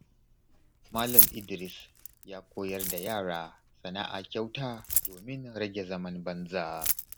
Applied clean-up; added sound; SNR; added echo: none; Keys jangling; -5 dB; none.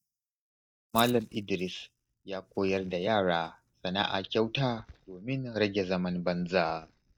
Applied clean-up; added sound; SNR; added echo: neural mask model DeepFilterNet 3.